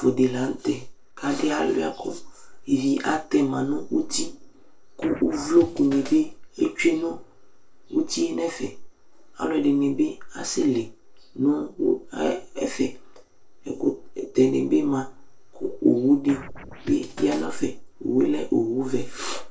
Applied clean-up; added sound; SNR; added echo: neural separator model SepFormer DNS4.